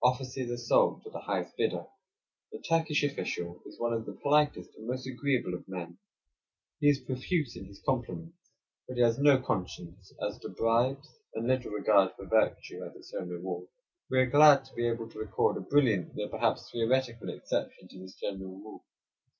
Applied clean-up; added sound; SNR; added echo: none; none; none; none.